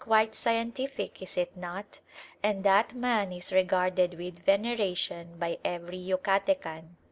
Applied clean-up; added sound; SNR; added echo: none; none; none; none.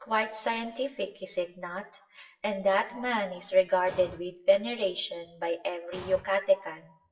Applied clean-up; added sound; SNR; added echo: classical method WPE with log-MMSE.